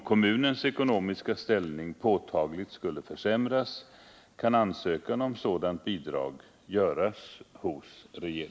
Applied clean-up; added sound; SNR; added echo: none; none; none; none.